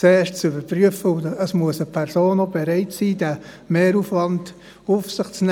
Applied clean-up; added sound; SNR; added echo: none; none; none; none.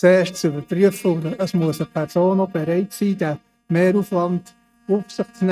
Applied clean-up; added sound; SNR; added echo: neural mask model RNNoise.